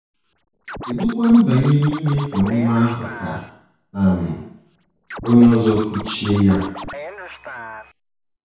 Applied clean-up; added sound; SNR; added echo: none; Scratching (performance technique); 14 dB; reverberation time 0.6 s.